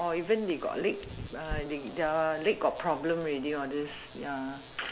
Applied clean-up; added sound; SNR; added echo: none; Fire; 15 dB; none.